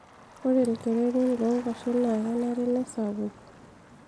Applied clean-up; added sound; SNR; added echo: none; Motor vehicle (road); 20 dB; none.